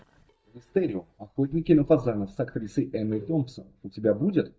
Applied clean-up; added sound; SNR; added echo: neural mask model DeepFilterNet 3.